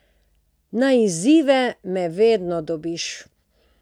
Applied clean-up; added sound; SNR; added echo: none; none; none; none.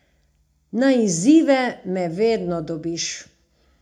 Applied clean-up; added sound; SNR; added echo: none; none; none; reverberation time 0.3 s.